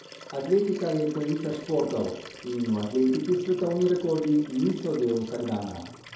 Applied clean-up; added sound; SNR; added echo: none; Liquid; 19 dB; reverberation time 2.6 s.